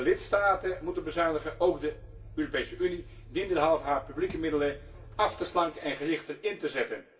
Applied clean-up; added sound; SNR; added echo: none; Motor vehicle (road); 17 dB; reverberation time 0.2 s.